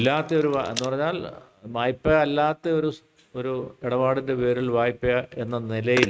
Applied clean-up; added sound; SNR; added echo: neural mask model RNNoise.